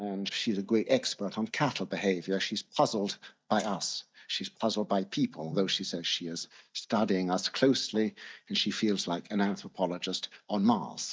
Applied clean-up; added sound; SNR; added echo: neural mask model DeepFilterNet 3.